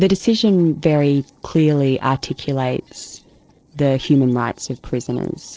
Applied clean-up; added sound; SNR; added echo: neural separator model SepFormer DNS4.